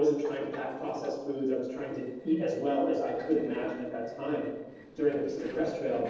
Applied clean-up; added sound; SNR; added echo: neural separator model SepFormer DNS4.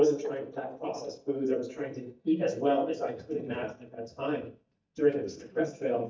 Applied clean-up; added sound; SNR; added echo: neural mask model DeepFilterNet 3.